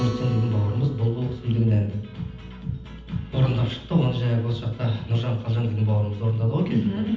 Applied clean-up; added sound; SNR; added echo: none; Acoustic guitar; 18 dB; reverberation time 0.8 s.